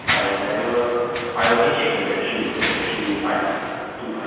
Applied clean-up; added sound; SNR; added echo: none; Mechanisms; 6 dB; reverberation time 2.1 s.